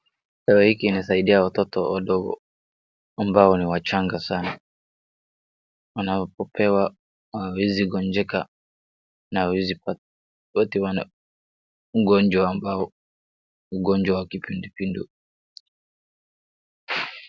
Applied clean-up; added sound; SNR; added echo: none; none; none; none.